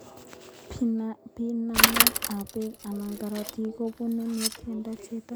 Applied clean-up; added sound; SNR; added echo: none; Bicycle; -4 dB; none.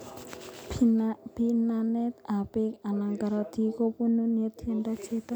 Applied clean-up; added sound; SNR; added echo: none; none; none; none.